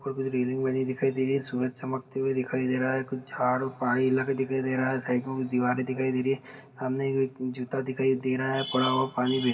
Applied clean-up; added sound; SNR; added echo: none; none; none; reverberation time 1.9 s.